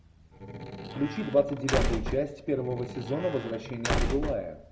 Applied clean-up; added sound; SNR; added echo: none; Squeak / Slam / Wood; 1 dB; none.